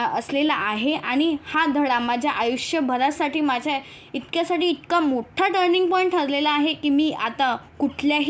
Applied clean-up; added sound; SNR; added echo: none; none; none; none.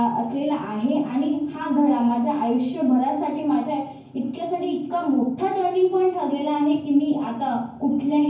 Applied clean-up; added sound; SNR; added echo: none; none; none; reverberation time 0.9 s.